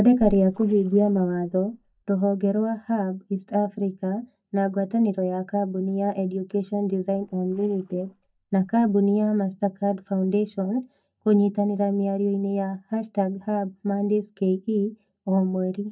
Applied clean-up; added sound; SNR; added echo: neural mask model DeepFilterNet 3.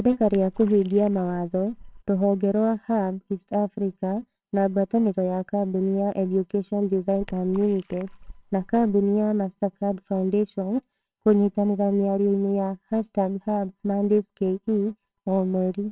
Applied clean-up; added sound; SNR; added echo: neural separator model SepFormer WHAMR!.